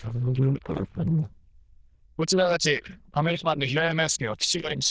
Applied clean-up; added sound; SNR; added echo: neural diffusion model UNIVERSE++.